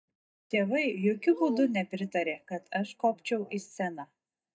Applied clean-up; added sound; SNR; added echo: neural mask model DeepFilterNet 3.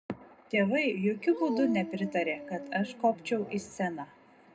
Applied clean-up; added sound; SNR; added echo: none; Dog; 10 dB; reverberation time 0.2 s.